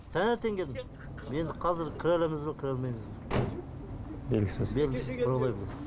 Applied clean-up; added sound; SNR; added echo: none; none; none; none.